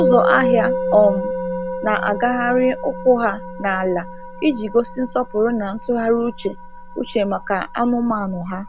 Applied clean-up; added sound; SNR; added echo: none; Musical instrument; 6 dB; none.